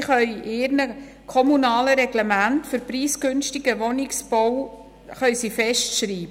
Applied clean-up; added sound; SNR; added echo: none; none; none; none.